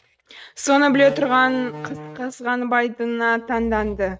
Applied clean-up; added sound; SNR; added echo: neural mask model RNNoise.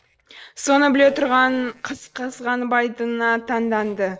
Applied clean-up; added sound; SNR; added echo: neural separator model SepFormer DNS4.